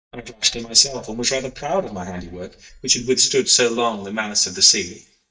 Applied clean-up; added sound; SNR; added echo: neural mask model DeepFilterNet 3.